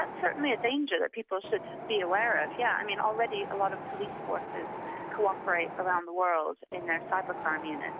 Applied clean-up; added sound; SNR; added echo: none; Wind; 9 dB; none.